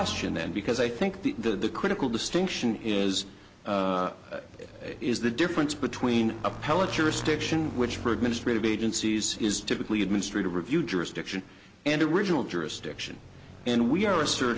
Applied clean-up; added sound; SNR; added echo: none; Motorcycle / Engine; 16 dB; none.